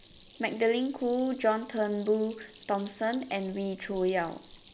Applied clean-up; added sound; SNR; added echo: none; Stream; 13 dB; none.